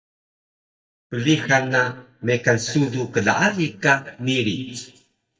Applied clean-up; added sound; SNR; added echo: neural mask model DeepFilterNet 3.